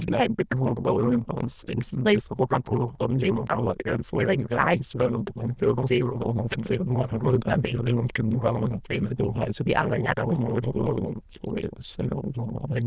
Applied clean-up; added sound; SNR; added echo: neural diffusion model UNIVERSE++.